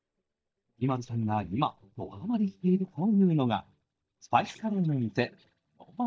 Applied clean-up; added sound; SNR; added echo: neural mask model DeepFilterNet 3.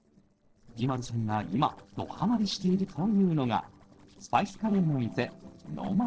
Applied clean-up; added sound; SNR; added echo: neural separator model SepFormer DNS4.